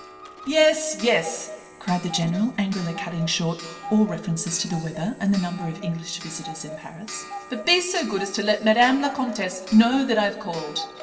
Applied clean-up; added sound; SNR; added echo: none; Clock; 15 dB; reverberation time 1.8 s.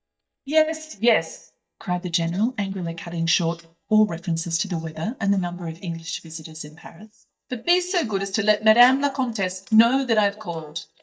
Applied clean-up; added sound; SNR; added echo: neural mask model DeepFilterNet 3.